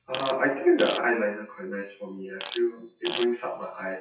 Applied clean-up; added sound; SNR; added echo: classical method WPE with log-MMSE.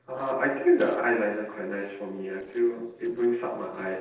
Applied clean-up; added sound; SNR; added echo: neural separator model SepFormer DNS4.